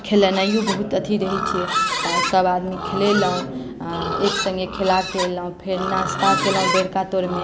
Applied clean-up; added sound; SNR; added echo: none; Livestock, farm animals, working animals; 4 dB; none.